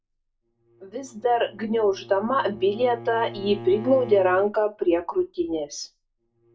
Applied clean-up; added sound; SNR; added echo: none; Bowed string instrument; 17 dB; reverberation time 0.2 s.